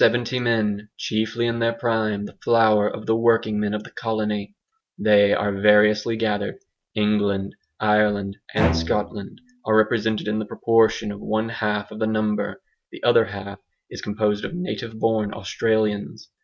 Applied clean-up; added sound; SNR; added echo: neural mask model RNNoise.